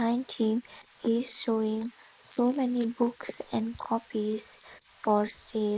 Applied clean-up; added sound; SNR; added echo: neural mask model Resemble Enhance denoiser.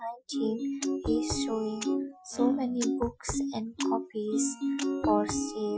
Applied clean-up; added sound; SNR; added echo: classical method Wiener filter.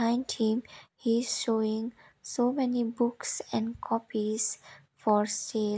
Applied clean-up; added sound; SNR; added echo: none; none; none; none.